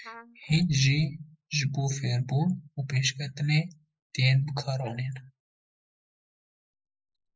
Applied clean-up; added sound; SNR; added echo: neural mask model Resemble Enhance denoiser.